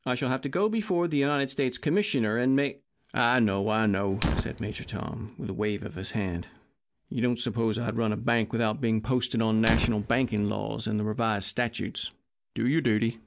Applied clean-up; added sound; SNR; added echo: none; Fire; 10 dB; none.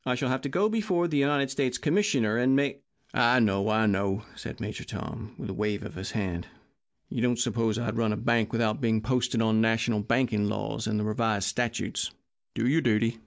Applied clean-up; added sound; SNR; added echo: none; none; none; none.